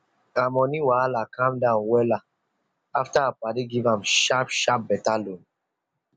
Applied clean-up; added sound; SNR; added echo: none; none; none; none.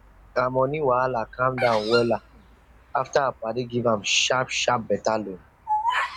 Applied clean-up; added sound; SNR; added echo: none; Bird vocalization, bird call, bird song; 9 dB; none.